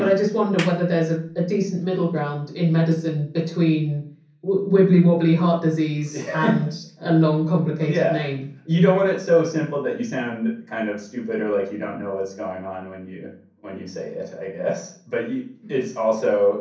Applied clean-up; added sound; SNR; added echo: none; Clapping; 15 dB; reverberation time 0.6 s.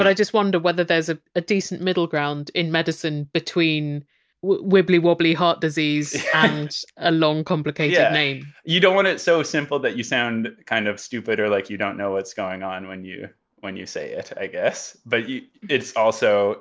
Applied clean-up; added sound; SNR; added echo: none; none; none; none.